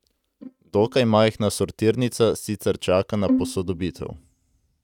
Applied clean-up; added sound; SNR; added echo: neural mask model DeepFilterNet 3.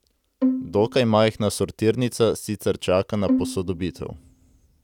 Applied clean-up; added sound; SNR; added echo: none; Bowed string instrument; 4 dB; none.